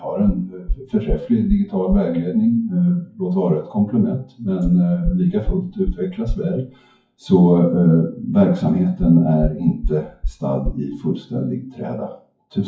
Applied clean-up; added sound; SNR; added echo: classical method WPE with log-MMSE.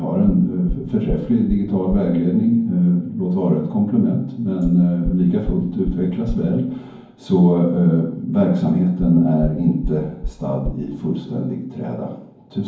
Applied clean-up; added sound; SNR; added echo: none; Knock; 13 dB; reverberation time 0.9 s.